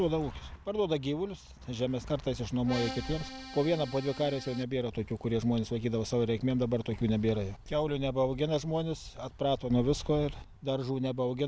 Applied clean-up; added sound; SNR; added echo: none; Accordion; 11 dB; none.